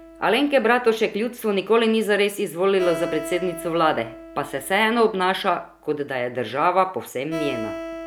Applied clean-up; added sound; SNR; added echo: none; Acoustic guitar; 14 dB; none.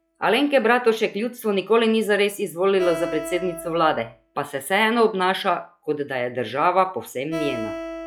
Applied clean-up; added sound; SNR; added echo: classical method log-MMSE.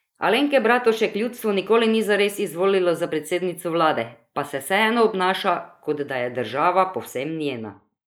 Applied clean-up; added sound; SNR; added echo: neural mask model Resemble Enhance denoiser.